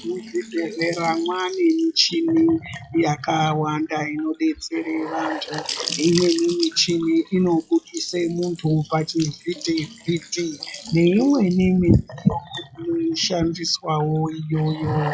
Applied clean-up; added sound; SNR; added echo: classical method log-MMSE.